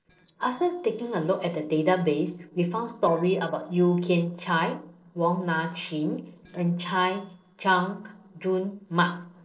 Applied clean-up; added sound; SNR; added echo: neural separator model SepFormer DNS4.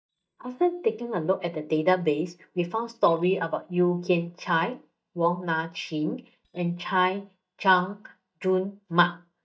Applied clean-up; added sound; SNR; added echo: neural mask model DeepFilterNet 3.